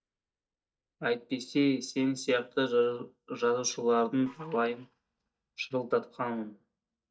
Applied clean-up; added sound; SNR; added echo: neural mask model DeepFilterNet 3.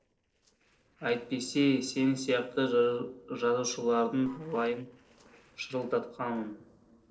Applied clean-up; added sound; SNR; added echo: neural separator model SepFormer DNS4.